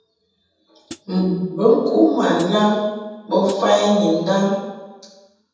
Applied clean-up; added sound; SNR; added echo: none; Hi-hat; 19 dB; reverberation time 1.1 s.